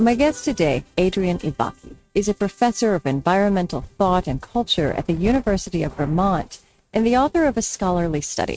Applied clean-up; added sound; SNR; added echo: neural mask model RNNoise.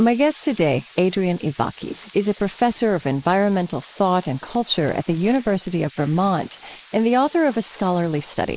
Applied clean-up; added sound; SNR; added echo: neural mask model Resemble Enhance denoiser.